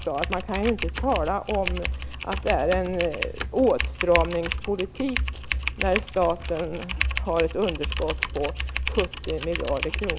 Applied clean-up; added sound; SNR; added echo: none; Typing; 3 dB; none.